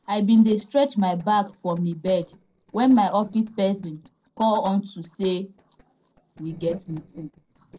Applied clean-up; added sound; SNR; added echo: neural separator model SepFormer DNS4.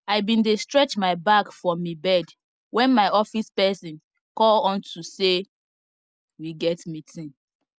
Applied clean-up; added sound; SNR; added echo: none; none; none; none.